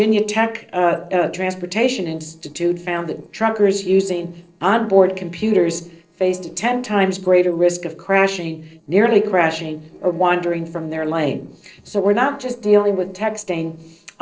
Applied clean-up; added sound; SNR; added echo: neural separator model SepFormer DNS4.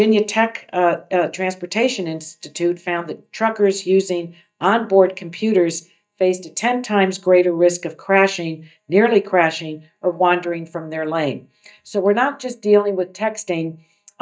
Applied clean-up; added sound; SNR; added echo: neural mask model DeepFilterNet 3.